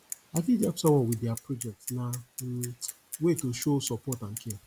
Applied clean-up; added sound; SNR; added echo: none; Bicycle; 13 dB; none.